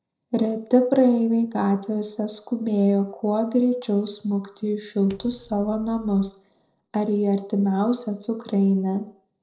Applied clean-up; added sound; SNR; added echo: neural separator model SepFormer DNS4.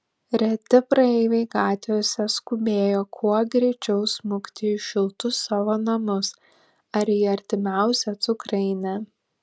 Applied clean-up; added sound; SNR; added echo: none; none; none; none.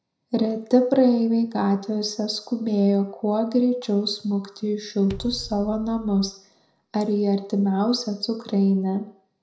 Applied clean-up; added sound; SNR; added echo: none; Bass drum; 19 dB; reverberation time 0.5 s.